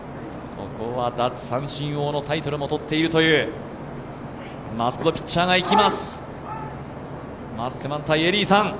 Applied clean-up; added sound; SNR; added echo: none; none; none; none.